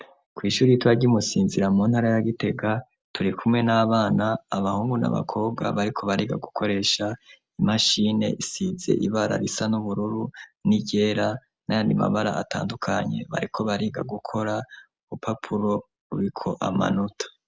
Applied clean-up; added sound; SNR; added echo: none; none; none; none.